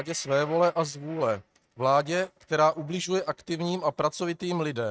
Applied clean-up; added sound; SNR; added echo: neural mask model RNNoise.